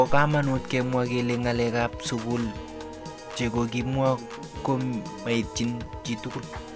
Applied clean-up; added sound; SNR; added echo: none; Piano / Organ; 11 dB; none.